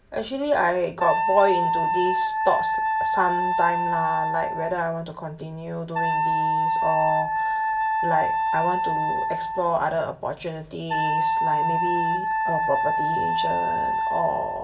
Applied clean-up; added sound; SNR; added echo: none; Wind instrument, woodwind instrument; -2 dB; reverberation time 0.2 s.